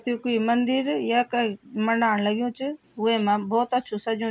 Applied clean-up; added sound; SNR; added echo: none; none; none; none.